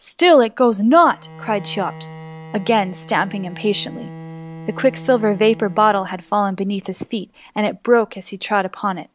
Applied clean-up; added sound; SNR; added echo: none; Bowed string instrument; 19 dB; none.